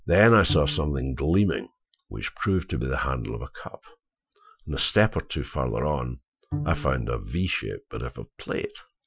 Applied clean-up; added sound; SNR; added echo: classical method Wiener filter.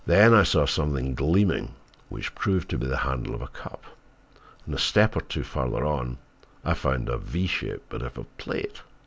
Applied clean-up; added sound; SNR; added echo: none; none; none; none.